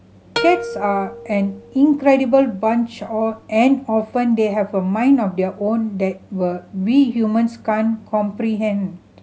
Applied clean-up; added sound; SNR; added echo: none; Plucked string instrument; 12 dB; none.